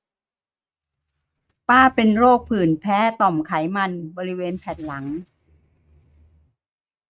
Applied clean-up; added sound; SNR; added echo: neural mask model RNNoise.